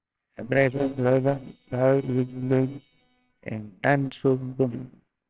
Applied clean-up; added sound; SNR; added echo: neural separator model SepFormer WHAMR!.